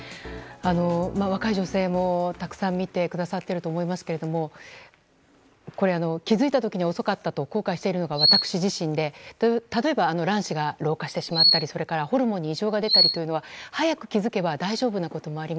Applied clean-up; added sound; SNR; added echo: none; Chirp, tweet; -1 dB; none.